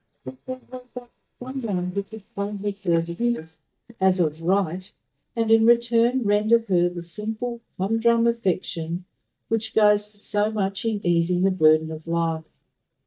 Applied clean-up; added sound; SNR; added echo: neural mask model DeepFilterNet 3.